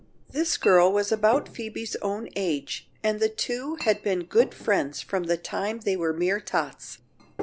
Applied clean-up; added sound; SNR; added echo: none; Chink, clink; 18 dB; none.